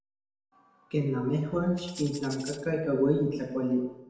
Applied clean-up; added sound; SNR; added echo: none; Tambourine; 17 dB; reverberation time 0.9 s.